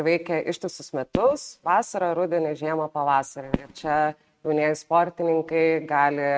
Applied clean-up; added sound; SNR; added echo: neural mask model RNNoise.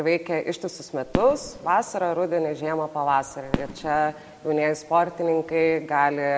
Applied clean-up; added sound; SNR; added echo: none; Fireworks; 12 dB; none.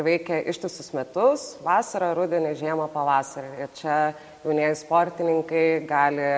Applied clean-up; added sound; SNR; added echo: none; none; none; none.